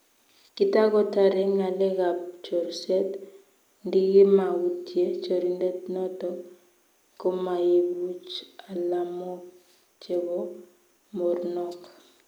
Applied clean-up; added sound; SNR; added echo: none; none; none; none.